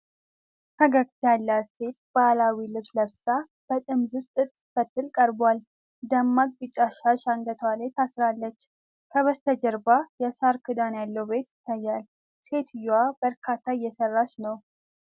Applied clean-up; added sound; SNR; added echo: none; none; none; none.